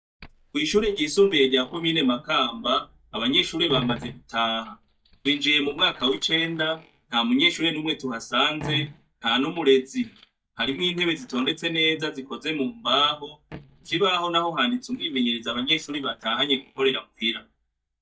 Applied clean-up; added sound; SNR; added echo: neural mask model DeepFilterNet 3.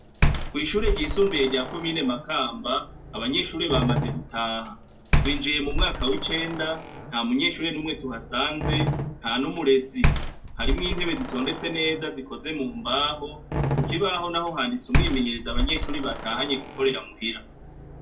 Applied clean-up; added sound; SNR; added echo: none; Slam; 1 dB; reverberation time 0.2 s.